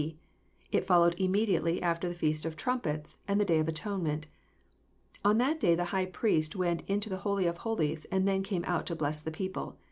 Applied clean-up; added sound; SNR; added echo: none; none; none; none.